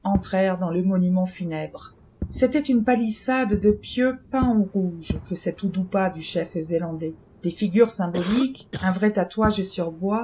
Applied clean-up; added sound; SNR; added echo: none; Fireworks + Cough; 13 dB; none.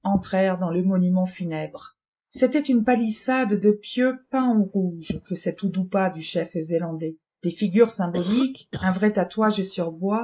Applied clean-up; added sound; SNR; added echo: neural mask model Resemble Enhance denoiser.